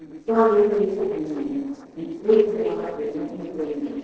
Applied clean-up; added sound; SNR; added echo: neural separator model SepFormer DNS4.